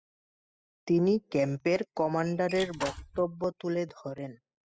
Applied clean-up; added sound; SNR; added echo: classical method spectral subtraction.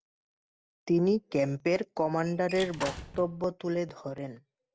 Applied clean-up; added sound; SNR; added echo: none; Squeak / Slam / Wood; 11 dB; none.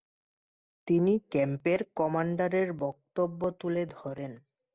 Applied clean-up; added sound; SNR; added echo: none; none; none; none.